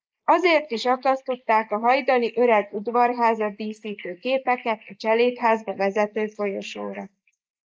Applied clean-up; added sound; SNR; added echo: neural mask model Resemble Enhance denoiser.